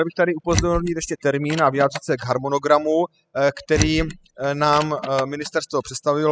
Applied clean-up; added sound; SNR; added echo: classical method spectral subtraction.